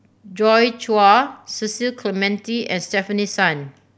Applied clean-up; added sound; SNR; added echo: none; none; none; none.